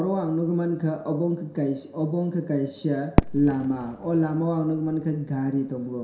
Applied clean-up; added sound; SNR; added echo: none; Fireworks; 7 dB; reverberation time 0.7 s.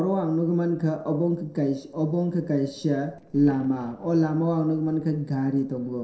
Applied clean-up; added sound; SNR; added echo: neural separator model SepFormer DNS4.